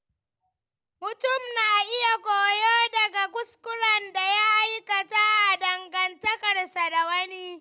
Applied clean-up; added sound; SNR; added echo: none; none; none; none.